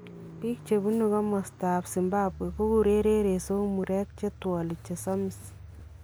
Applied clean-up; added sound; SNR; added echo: none; Car; 16 dB; none.